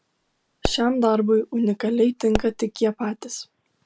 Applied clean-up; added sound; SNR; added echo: none; Explosion; 10 dB; none.